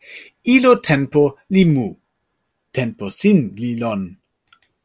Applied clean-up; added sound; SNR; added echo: none; none; none; none.